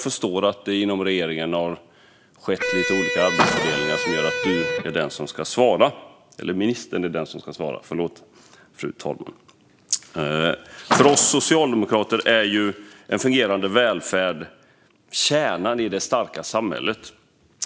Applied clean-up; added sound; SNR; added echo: none; Electric guitar + Car; 2 dB; none.